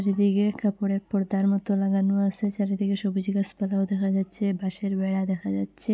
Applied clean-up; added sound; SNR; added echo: none; none; none; none.